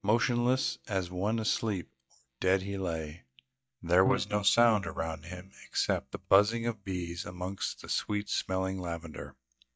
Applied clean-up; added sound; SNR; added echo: neural mask model DeepFilterNet 3.